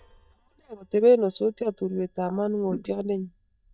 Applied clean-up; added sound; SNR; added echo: neural mask model DeepFilterNet 3.